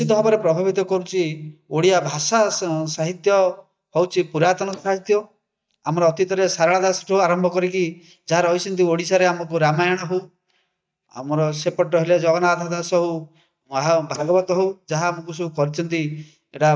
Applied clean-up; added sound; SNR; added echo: neural mask model DeepFilterNet 3.